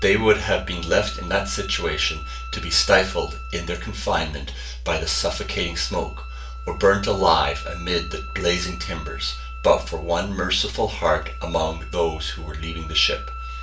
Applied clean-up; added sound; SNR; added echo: none; Wind instrument, woodwind instrument; 17 dB; reverberation time 0.3 s.